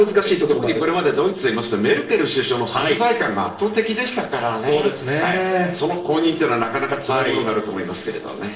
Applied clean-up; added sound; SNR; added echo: neural separator model SepFormer DNS4.